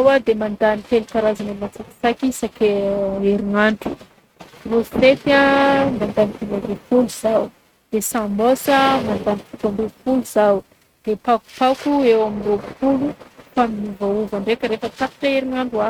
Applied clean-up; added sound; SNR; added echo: neural mask model RNNoise.